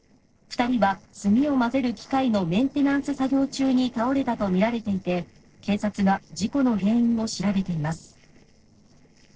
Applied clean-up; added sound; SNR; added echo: neural separator model SepFormer DNS4.